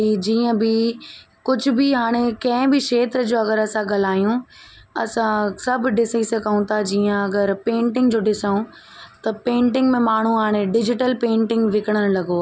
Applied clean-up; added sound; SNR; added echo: none; none; none; none.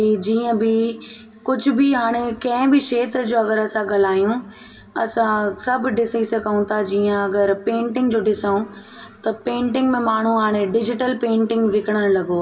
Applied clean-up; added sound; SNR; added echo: none; none; none; reverberation time 2.7 s.